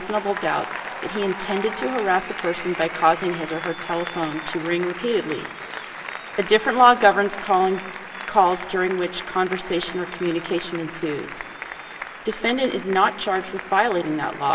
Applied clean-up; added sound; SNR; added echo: none; Applause; 11 dB; reverberation time 2.2 s.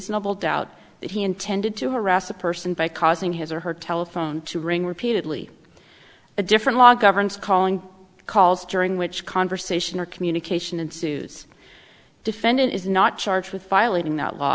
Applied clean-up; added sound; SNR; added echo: none; none; none; none.